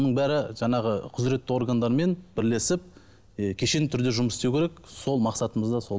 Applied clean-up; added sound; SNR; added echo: none; none; none; none.